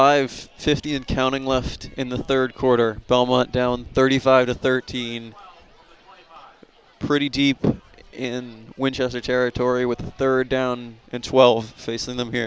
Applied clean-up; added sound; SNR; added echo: none; none; none; none.